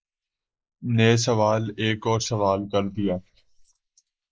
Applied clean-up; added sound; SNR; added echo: neural mask model Resemble Enhance denoiser.